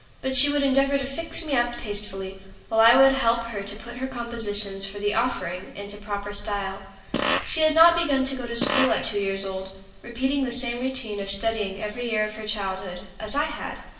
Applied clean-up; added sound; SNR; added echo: none; Fart; 5 dB; reverberation time 1.0 s.